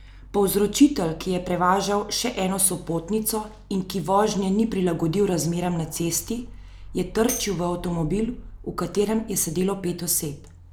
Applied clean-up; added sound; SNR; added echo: none; Tambourine; 13 dB; none.